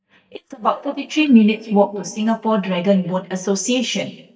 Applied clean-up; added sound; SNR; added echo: neural mask model DeepFilterNet 3.